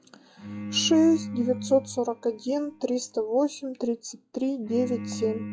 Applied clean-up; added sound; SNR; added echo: classical method log-MMSE.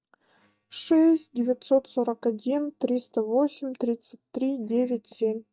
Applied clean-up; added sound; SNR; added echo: neural mask model DeepFilterNet 3.